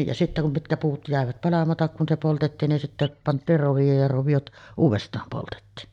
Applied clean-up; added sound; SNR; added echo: neural mask model DeepFilterNet 3.